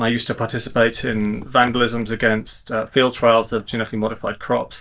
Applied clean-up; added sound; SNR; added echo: neural mask model DeepFilterNet 3.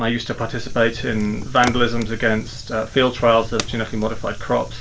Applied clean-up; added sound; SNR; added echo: none; Fire; 8 dB; reverberation time 0.2 s.